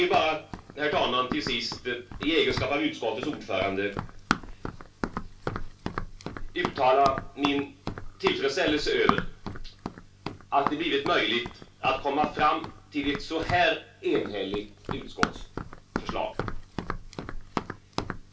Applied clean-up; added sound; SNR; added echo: none; Run; 6 dB; reverberation time 0.2 s.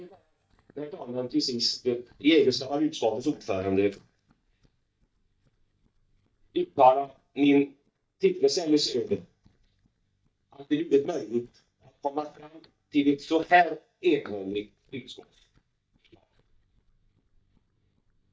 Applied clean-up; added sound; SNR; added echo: neural mask model DeepFilterNet 3.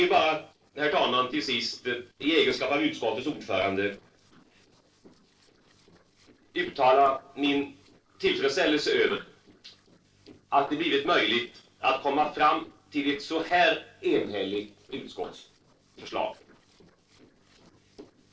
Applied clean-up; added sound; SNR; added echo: neural separator model SepFormer DNS4.